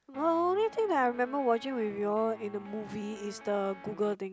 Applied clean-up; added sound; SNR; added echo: none; Guitar; 18 dB; none.